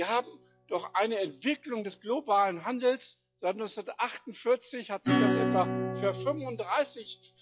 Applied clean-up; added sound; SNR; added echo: classical method log-MMSE.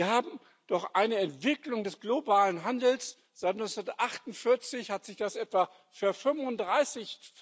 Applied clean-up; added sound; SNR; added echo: none; none; none; none.